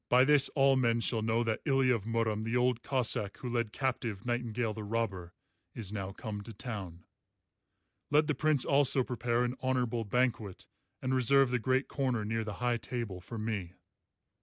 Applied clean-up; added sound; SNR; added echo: none; none; none; none.